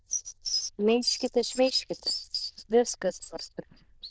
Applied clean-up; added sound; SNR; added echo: neural diffusion model UNIVERSE++.